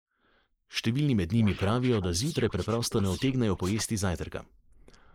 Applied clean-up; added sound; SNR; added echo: neural mask model Resemble Enhance denoiser.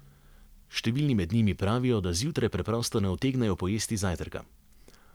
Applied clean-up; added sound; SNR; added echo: none; none; none; none.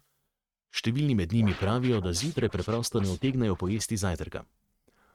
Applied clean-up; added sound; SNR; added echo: neural mask model RNNoise.